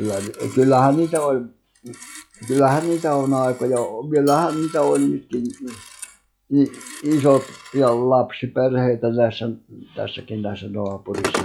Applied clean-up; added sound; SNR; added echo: classical method log-MMSE.